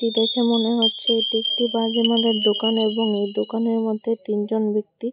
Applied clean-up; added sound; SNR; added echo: none; Chime; 2 dB; none.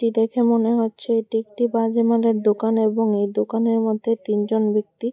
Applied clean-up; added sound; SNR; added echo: none; none; none; none.